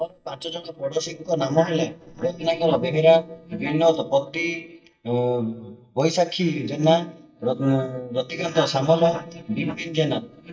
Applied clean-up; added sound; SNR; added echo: neural mask model DeepFilterNet 3.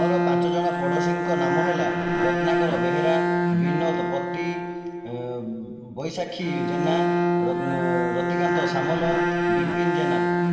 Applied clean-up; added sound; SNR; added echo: none; Bowed string instrument; -5 dB; reverberation time 2.3 s.